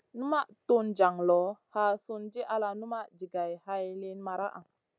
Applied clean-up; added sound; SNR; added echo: none; none; none; none.